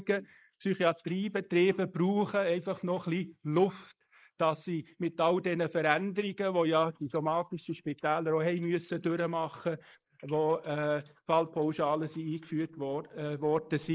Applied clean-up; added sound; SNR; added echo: neural mask model Resemble Enhance denoiser.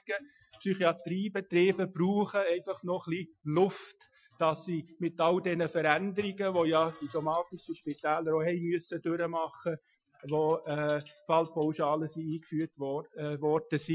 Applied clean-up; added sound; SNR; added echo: classical method Wiener filter.